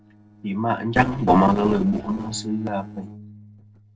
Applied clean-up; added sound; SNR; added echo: neural separator model SepFormer DNS4.